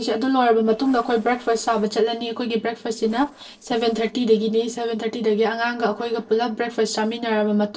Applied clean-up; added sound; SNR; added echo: neural separator model SepFormer DNS4.